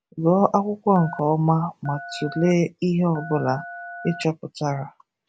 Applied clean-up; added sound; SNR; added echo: none; Telephone; 16 dB; none.